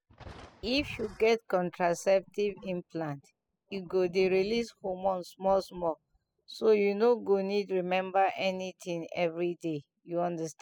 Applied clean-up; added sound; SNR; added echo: classical method spectral subtraction.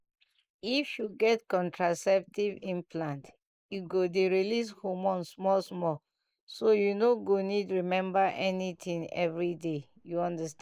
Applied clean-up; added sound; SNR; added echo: neural mask model Resemble Enhance denoiser.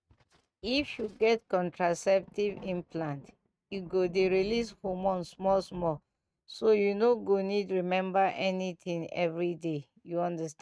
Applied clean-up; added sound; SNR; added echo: neural mask model RNNoise.